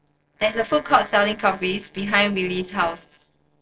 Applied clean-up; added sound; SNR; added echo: neural separator model SepFormer DNS4.